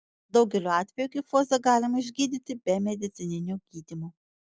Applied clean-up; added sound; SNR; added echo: none; none; none; none.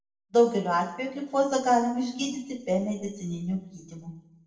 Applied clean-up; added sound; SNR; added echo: none; none; none; reverberation time 0.7 s.